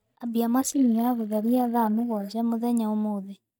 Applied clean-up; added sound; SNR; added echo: neural mask model DeepFilterNet 3.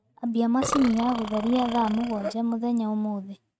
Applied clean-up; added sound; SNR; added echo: neural mask model RNNoise.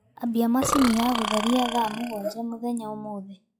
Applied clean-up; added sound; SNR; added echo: classical method log-MMSE.